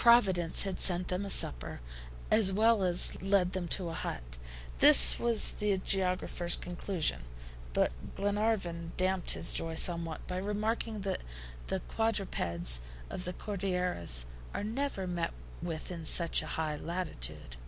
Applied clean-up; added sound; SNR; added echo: none; none; none; none.